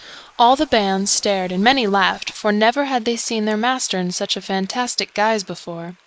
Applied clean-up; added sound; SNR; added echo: neural mask model Resemble Enhance denoiser.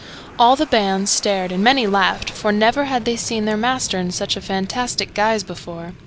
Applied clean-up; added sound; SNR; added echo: none; Fixed-wing aircraft, airplane; 19 dB; none.